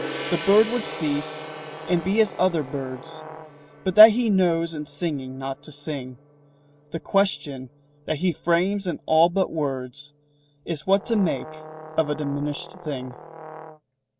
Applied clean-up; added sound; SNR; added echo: none; Gong + Brass instrument; 14 dB; none.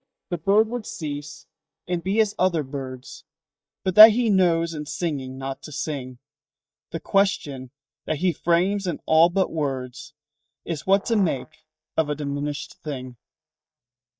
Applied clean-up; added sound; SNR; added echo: neural mask model DeepFilterNet 3.